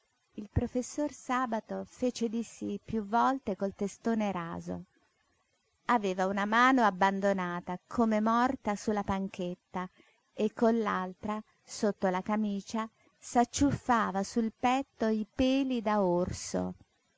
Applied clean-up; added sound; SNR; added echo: none; none; none; none.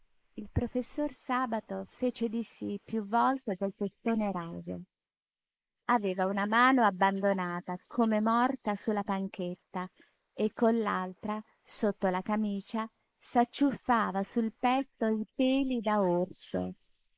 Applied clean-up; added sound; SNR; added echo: neural mask model Resemble Enhance denoiser.